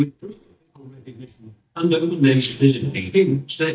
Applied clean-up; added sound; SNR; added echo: neural mask model DeepFilterNet 3.